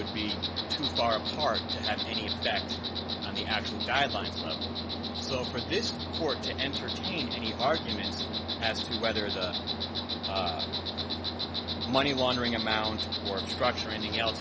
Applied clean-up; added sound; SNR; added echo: none; Insect; 1 dB; none.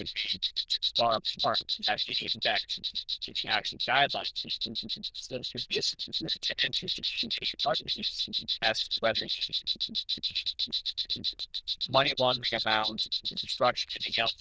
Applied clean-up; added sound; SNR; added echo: neural diffusion model UNIVERSE++.